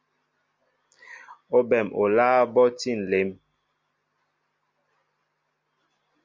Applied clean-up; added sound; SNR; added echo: none; none; none; none.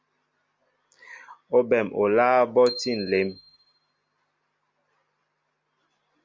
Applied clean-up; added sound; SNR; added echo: none; Bicycle bell; 17 dB; none.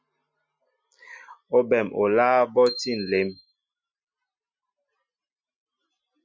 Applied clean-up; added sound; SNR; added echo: classical method Wiener filter.